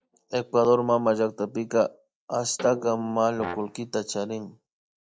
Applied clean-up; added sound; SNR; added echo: neural mask model DeepFilterNet 3.